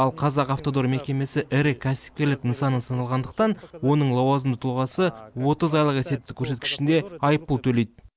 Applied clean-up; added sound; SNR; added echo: none; none; none; none.